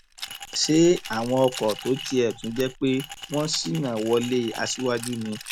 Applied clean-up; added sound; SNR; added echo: none; Rattle + Glass; 14 dB; none.